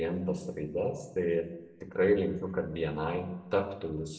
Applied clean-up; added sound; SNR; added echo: none; none; none; reverberation time 0.7 s.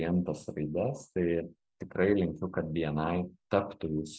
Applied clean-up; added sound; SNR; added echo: none; none; none; none.